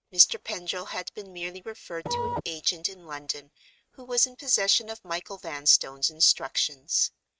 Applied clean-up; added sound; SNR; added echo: neural mask model RNNoise.